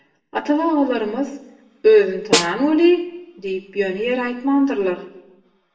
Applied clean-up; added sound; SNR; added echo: none; Snare drum; 5 dB; reverberation time 0.7 s.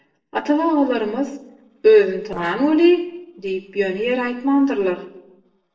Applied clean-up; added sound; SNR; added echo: neural separator model SepFormer DNS4.